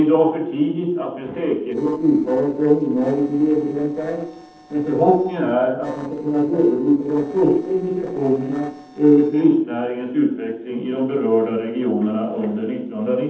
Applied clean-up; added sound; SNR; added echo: neural separator model SepFormer DNS4.